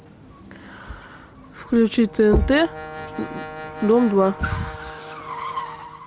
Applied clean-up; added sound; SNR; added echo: none; Car + Brass instrument; 12 dB; none.